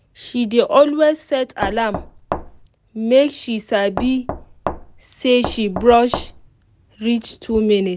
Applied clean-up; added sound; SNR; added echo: none; Knock; 9 dB; none.